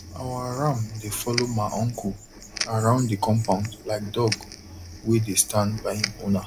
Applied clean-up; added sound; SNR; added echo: none; Crackle; 12 dB; none.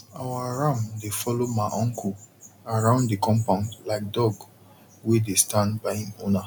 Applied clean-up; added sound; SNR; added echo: none; none; none; none.